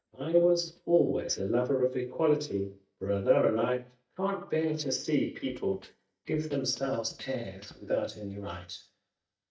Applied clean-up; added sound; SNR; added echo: neural mask model DeepFilterNet 3.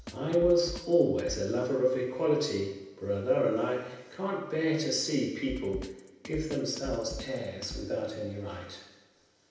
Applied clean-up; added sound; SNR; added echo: none; Drum kit; 17 dB; reverberation time 0.9 s.